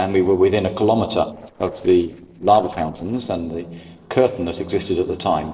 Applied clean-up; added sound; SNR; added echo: neural separator model SepFormer DNS4.